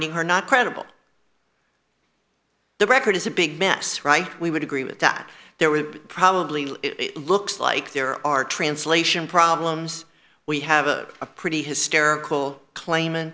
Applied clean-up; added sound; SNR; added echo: none; none; none; none.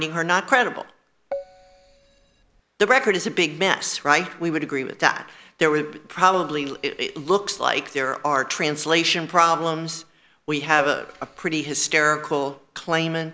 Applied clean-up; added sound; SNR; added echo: none; Keyboard (musical); 14 dB; none.